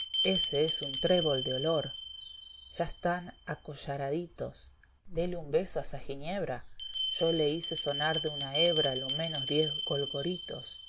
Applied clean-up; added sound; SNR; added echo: none; Bell; -1 dB; none.